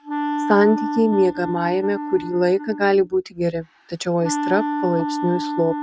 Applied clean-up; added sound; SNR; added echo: neural mask model RNNoise.